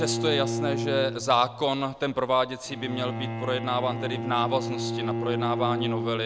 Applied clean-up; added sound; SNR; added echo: none; Bowed string instrument; 3 dB; none.